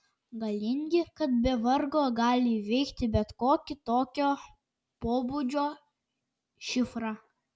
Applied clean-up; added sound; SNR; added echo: none; none; none; none.